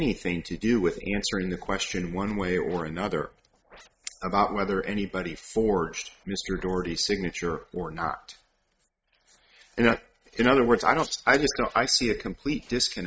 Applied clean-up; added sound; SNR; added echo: neural mask model RNNoise.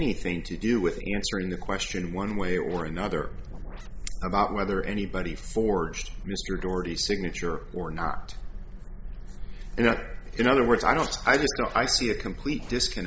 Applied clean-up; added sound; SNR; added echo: none; Scratching (performance technique); 20 dB; none.